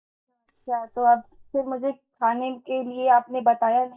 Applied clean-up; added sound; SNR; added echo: neural mask model DeepFilterNet 3.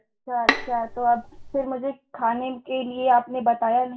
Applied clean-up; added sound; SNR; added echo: none; Bowed string instrument; 4 dB; reverberation time 0.2 s.